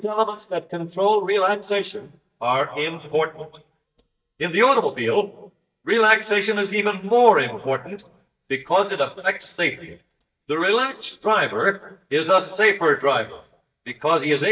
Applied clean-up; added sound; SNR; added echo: neural mask model DeepFilterNet 3.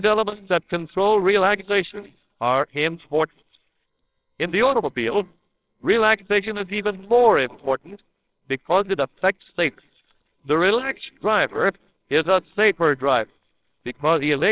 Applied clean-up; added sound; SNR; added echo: neural separator model SepFormer WHAMR!.